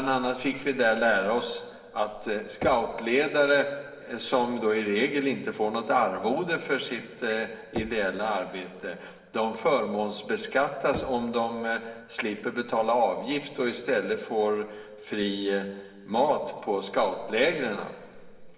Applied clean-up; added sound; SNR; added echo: none; Knock / Wood; 18 dB; reverberation time 2.9 s.